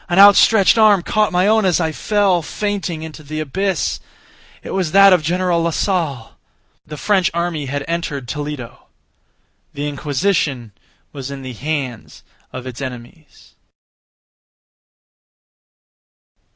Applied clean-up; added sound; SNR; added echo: none; none; none; none.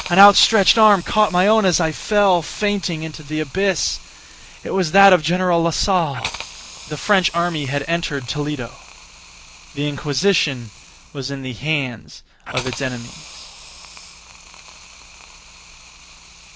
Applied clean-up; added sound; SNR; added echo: none; Hiss; 18 dB; none.